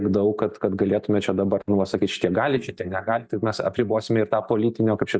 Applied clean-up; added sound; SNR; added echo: neural mask model DeepFilterNet 3.